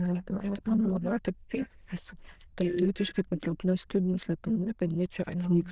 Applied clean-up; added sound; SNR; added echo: neural diffusion model UNIVERSE++.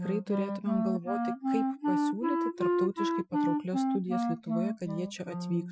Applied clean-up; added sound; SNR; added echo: classical method Wiener filter.